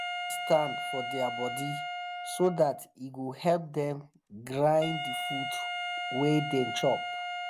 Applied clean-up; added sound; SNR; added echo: none; Wind instrument, woodwind instrument; 5 dB; none.